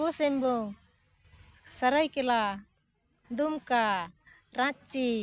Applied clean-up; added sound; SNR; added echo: none; none; none; none.